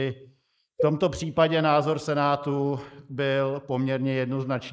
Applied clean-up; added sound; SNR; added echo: neural mask model Resemble Enhance denoiser.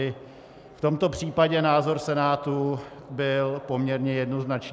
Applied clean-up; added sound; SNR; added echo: none; none; none; none.